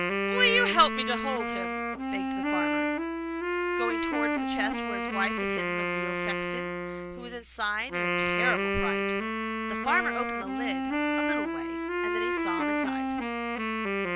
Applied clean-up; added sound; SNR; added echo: none; Wind instrument, woodwind instrument; -3 dB; none.